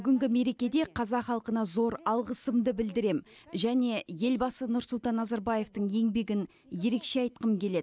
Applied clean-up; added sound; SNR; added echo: none; none; none; none.